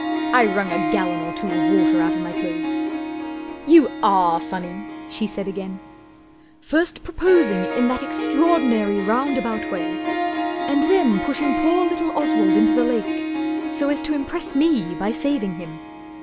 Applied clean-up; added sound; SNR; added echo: none; Harp; 2 dB; none.